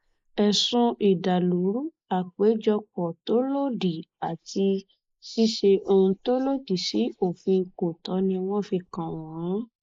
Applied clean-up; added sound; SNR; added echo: neural mask model Resemble Enhance denoiser.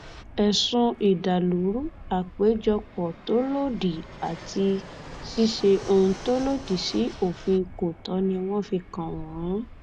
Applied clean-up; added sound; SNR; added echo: none; Fixed-wing aircraft, airplane; 16 dB; none.